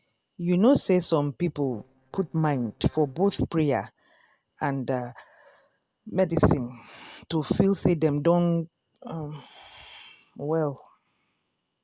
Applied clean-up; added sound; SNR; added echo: neural separator model SepFormer DNS4.